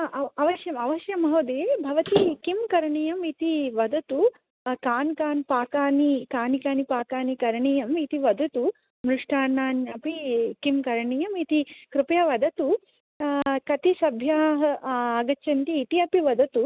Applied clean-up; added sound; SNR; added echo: neural mask model RNNoise.